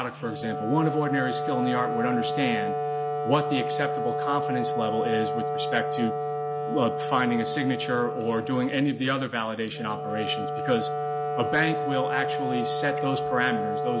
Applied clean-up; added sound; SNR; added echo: none; Wind instrument, woodwind instrument; 1 dB; none.